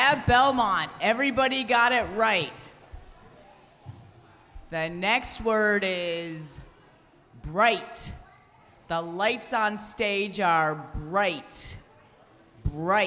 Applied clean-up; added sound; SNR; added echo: none; none; none; none.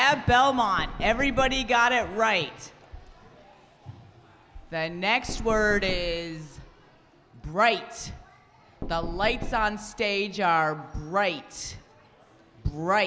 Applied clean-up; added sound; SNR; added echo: none; Knock; 10 dB; none.